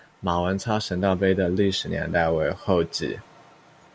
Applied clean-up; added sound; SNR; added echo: none; none; none; none.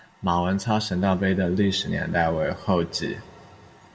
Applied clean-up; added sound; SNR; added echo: none; none; none; reverberation time 1.2 s.